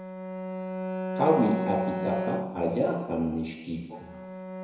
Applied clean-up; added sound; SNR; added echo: none; Bowed string instrument; 4 dB; reverberation time 1.0 s.